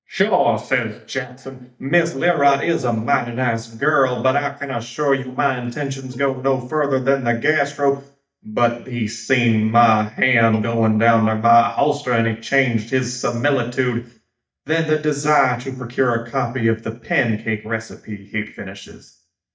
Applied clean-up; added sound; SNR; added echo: neural mask model DeepFilterNet 3.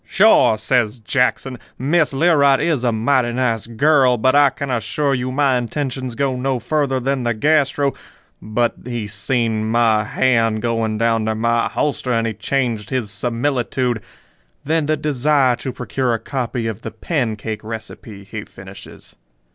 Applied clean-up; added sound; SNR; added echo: none; none; none; none.